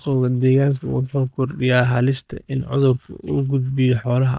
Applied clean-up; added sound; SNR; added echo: neural mask model DeepFilterNet 3.